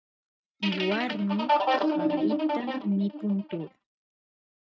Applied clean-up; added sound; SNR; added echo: neural mask model RNNoise.